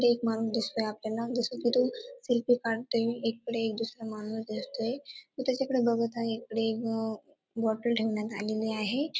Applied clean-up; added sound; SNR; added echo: none; none; none; none.